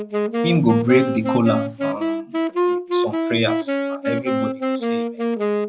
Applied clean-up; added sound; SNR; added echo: none; Wind instrument, woodwind instrument; -1 dB; none.